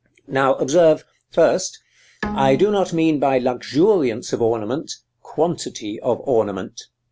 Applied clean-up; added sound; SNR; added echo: none; Bowed string instrument; 14 dB; none.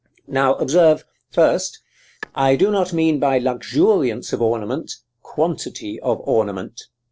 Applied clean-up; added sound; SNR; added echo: neural separator model SepFormer DNS4.